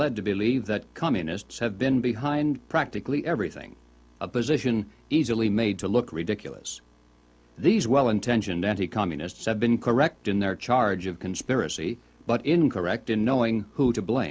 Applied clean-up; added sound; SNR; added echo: none; none; none; none.